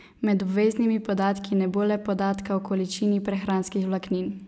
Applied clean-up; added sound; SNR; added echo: none; none; none; none.